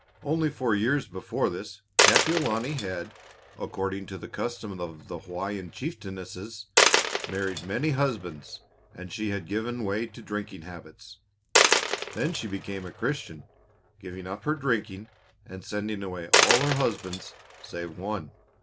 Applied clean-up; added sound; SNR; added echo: none; Coin (dropping); 0 dB; none.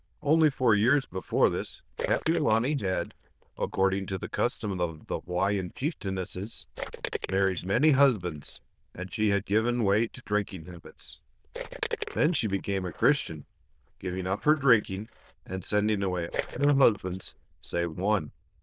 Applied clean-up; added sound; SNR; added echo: neural diffusion model UNIVERSE++.